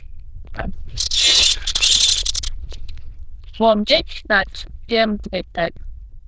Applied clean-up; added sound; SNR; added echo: neural diffusion model UNIVERSE++.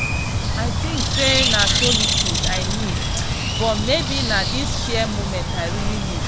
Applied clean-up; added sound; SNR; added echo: none; Bird; -5 dB; none.